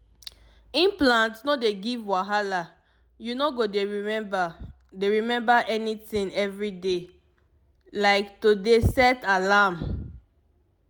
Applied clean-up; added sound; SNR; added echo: none; none; none; none.